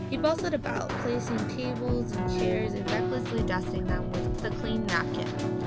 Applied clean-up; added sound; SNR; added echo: none; Keyboard (musical); -2 dB; none.